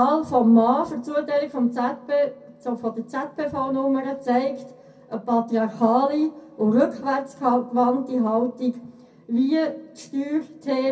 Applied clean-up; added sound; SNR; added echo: none; none; none; reverberation time 0.3 s.